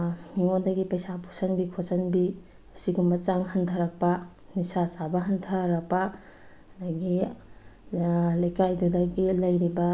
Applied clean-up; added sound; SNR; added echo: none; none; none; none.